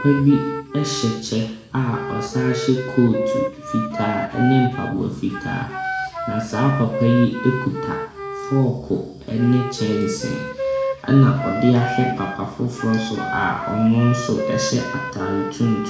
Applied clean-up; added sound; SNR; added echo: none; Wind instrument, woodwind instrument; 7 dB; reverberation time 0.6 s.